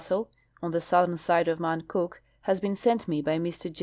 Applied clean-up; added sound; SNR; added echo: none; none; none; none.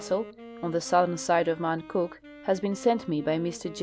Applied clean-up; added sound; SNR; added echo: none; Wind instrument, woodwind instrument; 17 dB; none.